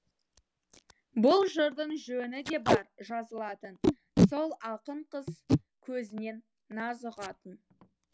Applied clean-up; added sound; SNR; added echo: none; Packing tape, duct tape; 0 dB; none.